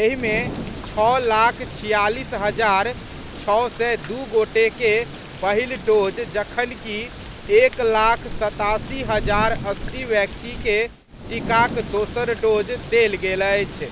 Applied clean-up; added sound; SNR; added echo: none; Thunder / Rain; 11 dB; none.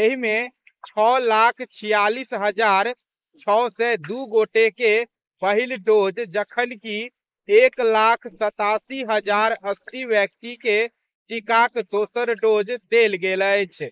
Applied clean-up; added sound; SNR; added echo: neural mask model Resemble Enhance denoiser.